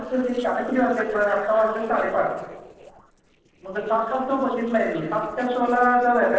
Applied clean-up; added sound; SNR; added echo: neural separator model SepFormer DNS4.